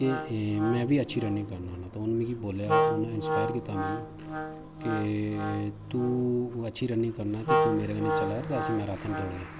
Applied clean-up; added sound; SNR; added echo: none; Wind instrument, woodwind instrument; 2 dB; none.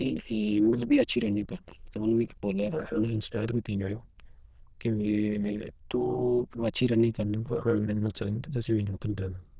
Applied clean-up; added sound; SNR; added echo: neural diffusion model UNIVERSE++.